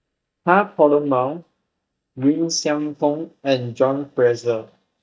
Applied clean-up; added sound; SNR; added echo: neural mask model DeepFilterNet 3.